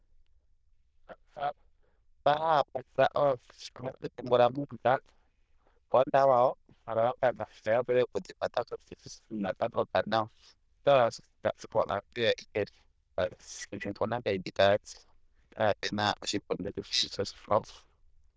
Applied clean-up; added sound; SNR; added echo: neural diffusion model UNIVERSE++.